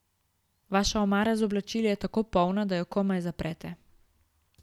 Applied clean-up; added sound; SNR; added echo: none; none; none; none.